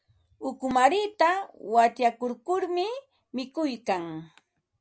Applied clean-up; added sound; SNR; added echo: none; none; none; none.